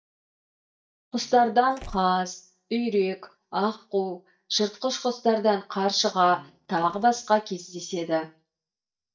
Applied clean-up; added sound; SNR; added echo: neural mask model DeepFilterNet 3.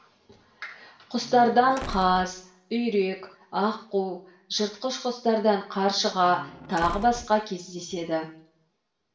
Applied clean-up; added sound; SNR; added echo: none; Slam; 13 dB; reverberation time 0.5 s.